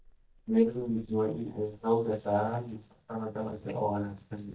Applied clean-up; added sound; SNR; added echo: neural mask model DeepFilterNet 3.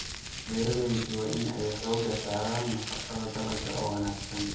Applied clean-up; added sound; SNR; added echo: none; Crumpling, crinkling; 6 dB; reverberation time 1.0 s.